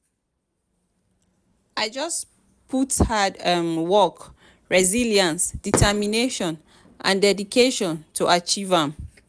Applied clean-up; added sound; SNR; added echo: none; Fireworks; 12 dB; none.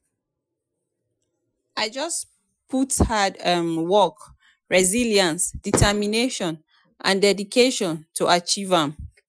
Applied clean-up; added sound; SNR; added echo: classical method Wiener filter.